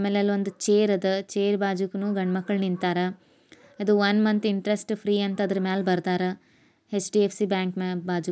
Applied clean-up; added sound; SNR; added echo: none; none; none; none.